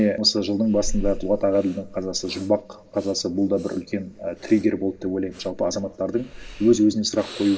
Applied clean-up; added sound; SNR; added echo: none; Breathing; 12 dB; reverberation time 2.0 s.